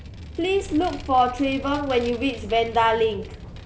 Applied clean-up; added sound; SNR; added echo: none; Vehicle; 13 dB; none.